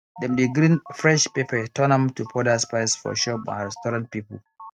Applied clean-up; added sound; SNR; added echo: neural mask model RNNoise.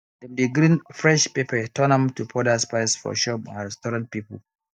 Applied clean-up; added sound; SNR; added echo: neural mask model DeepFilterNet 3.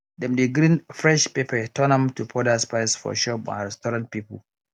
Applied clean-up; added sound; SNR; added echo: none; none; none; none.